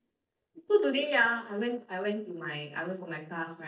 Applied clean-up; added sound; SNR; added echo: neural mask model DeepFilterNet 3.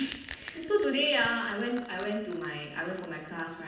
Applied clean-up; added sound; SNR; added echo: none; Crack / Crushing; 18 dB; reverberation time 0.9 s.